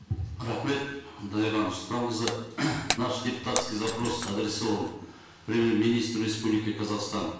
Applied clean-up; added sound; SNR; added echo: none; Shatter; 9 dB; reverberation time 0.7 s.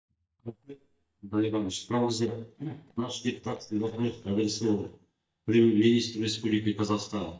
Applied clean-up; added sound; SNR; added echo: neural mask model DeepFilterNet 3.